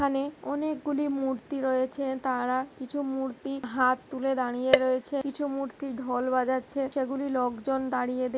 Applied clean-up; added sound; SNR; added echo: neural mask model Resemble Enhance denoiser.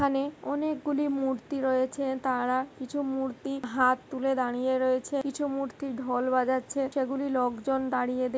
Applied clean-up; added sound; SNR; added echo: none; none; none; none.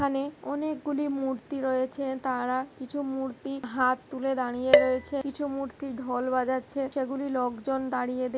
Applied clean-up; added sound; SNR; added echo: none; Dishes, pots, and pans; 0 dB; none.